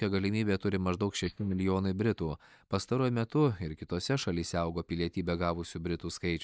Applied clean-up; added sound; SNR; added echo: neural mask model DeepFilterNet 3.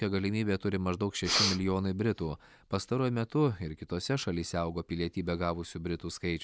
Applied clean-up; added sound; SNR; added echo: none; Breathing; 1 dB; none.